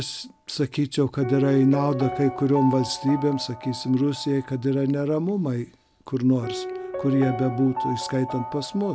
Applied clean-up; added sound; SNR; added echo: none; Piano; 11 dB; none.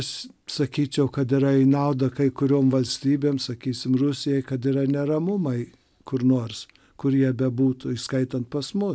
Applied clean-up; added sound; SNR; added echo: none; none; none; none.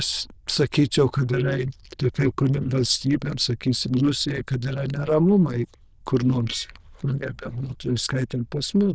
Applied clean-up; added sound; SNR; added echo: neural diffusion model UNIVERSE++.